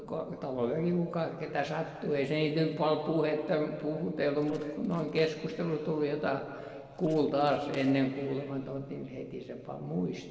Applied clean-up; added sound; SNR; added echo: neural separator model SepFormer DNS4.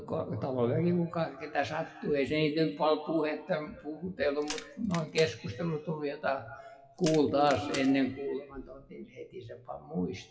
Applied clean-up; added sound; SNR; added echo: classical method WPE with log-MMSE.